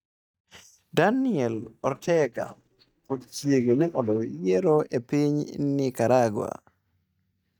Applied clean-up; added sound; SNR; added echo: neural mask model DeepFilterNet 3.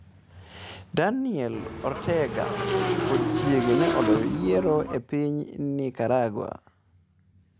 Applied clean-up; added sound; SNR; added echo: none; Motorcycle / Engine; 0 dB; none.